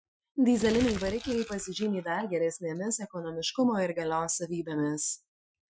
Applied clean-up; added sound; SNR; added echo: classical method Wiener filter.